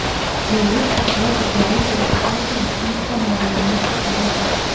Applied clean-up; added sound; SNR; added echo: none; Ocean / Boat, Water vehicle; -3 dB; reverberation time 0.9 s.